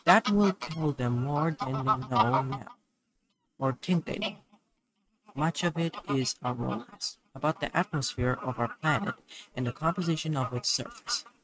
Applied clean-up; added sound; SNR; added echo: neural mask model RNNoise.